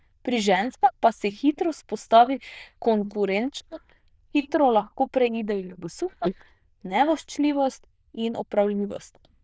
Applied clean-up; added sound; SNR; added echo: neural diffusion model UNIVERSE++.